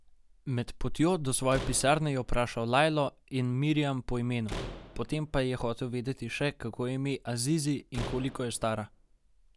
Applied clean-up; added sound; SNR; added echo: none; Slam; 13 dB; none.